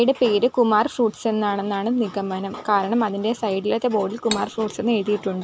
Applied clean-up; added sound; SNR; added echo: none; Cutlery, silverware; 11 dB; none.